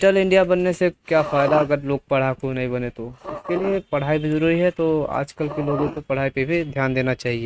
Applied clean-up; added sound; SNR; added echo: neural mask model RNNoise.